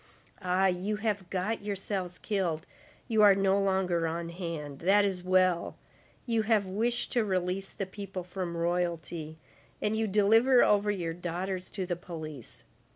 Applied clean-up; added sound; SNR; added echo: none; none; none; none.